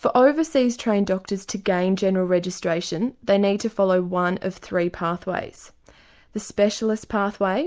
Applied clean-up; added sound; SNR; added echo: none; none; none; none.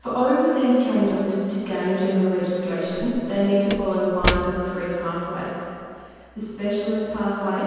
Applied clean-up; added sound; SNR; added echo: none; Slam / Wood; 11 dB; reverberation time 2.1 s.